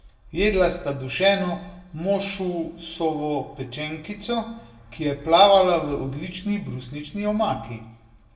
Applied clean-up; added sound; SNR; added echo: none; none; none; reverberation time 0.2 s.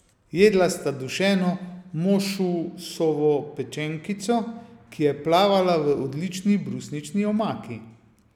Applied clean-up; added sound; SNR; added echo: none; none; none; none.